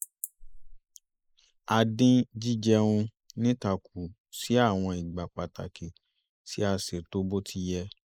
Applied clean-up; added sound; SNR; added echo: neural mask model Resemble Enhance denoiser.